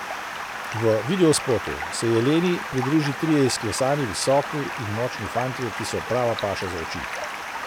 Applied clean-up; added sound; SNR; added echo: none; Stream; 7 dB; none.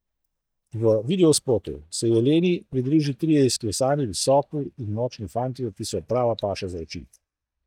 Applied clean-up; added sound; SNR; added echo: neural mask model DeepFilterNet 3.